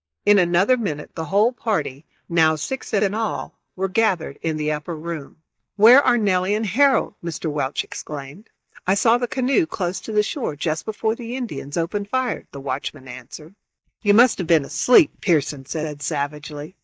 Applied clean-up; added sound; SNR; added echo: neural mask model DeepFilterNet 3.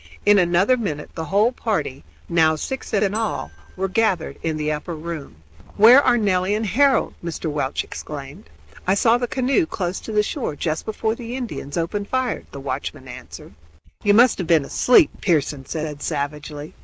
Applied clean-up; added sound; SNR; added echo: none; Marimba, xylophone; 18 dB; none.